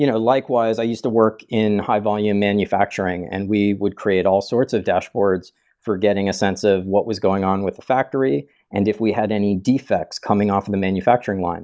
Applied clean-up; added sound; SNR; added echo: none; none; none; none.